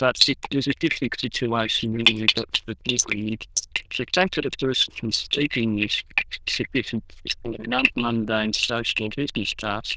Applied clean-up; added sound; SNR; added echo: neural diffusion model UNIVERSE++.